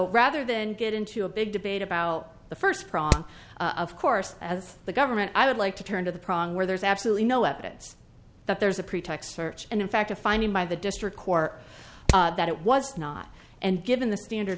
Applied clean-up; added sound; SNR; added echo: none; Hammer; -3 dB; none.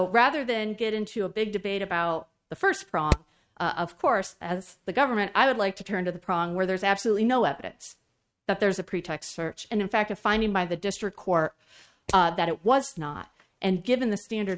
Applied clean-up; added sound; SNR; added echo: neural mask model RNNoise.